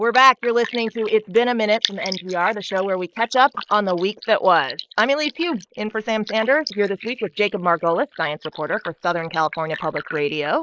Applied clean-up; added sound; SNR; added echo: neural mask model Resemble Enhance denoiser.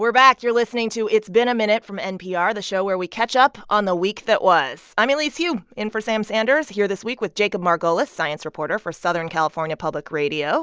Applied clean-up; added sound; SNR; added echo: none; none; none; none.